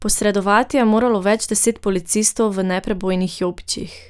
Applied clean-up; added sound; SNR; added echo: none; none; none; none.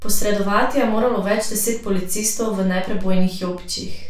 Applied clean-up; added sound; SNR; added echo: none; none; none; reverberation time 0.3 s.